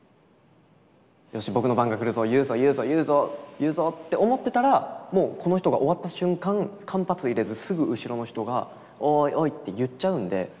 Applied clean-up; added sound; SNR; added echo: none; none; none; none.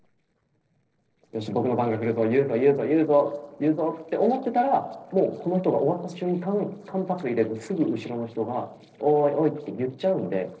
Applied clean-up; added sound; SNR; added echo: neural separator model SepFormer DNS4.